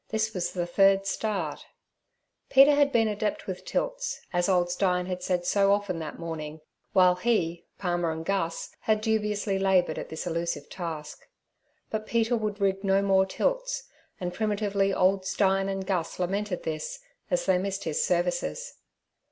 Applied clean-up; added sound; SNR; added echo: none; none; none; none.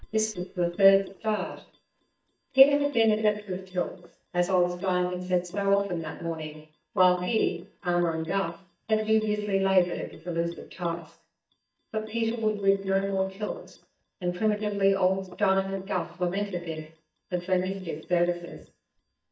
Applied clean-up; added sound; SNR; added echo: neural mask model DeepFilterNet 3.